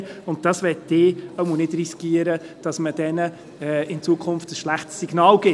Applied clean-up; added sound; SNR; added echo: none; none; none; none.